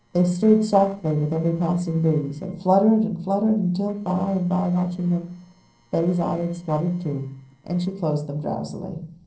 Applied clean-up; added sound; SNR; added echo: neural separator model SepFormer DNS4.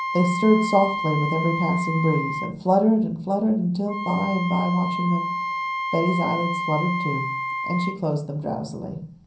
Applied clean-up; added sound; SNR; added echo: none; Wind instrument, woodwind instrument; 6 dB; reverberation time 0.6 s.